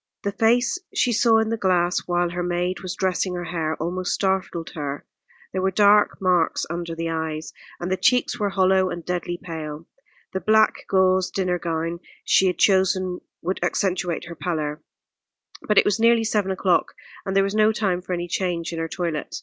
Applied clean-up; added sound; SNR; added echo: none; none; none; none.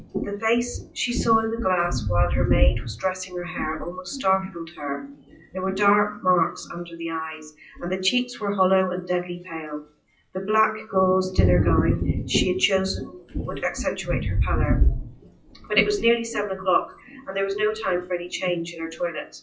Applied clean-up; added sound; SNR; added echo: classical method WPE with log-MMSE.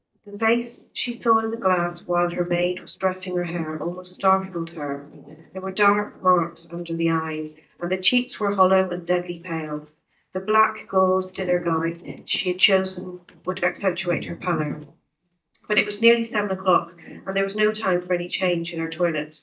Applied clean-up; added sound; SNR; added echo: neural mask model DeepFilterNet 3.